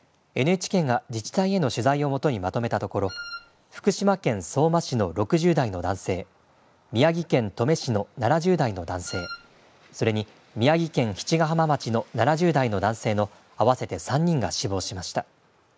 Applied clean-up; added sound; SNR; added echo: none; Wind instrument, woodwind instrument; 14 dB; none.